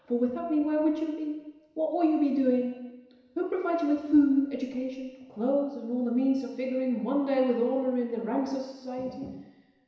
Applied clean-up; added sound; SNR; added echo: none; none; none; reverberation time 1.0 s.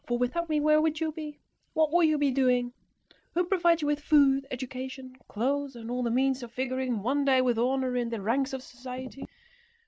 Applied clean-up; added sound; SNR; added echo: none; none; none; none.